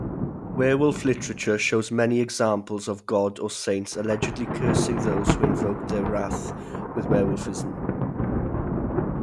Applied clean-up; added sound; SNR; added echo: none; Thunder; 2 dB; none.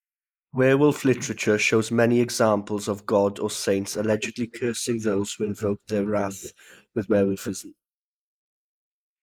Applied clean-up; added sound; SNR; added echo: neural mask model Resemble Enhance denoiser.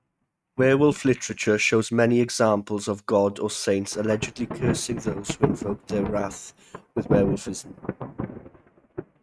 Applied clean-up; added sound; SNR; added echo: neural mask model RNNoise.